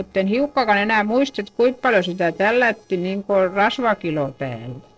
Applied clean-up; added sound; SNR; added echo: neural separator model SepFormer DNS4.